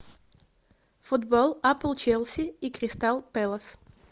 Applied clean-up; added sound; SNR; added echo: none; none; none; none.